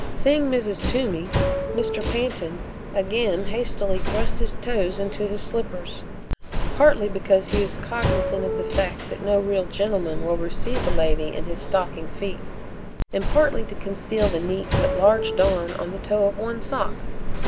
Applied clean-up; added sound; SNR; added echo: none; Subway, metro, underground; 0 dB; none.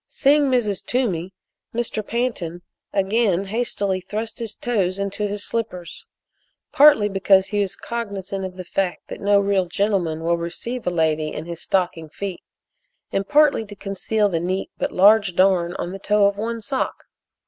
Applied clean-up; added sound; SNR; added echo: none; none; none; none.